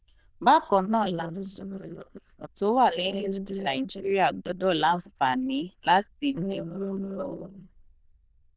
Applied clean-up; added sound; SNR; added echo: neural diffusion model UNIVERSE++.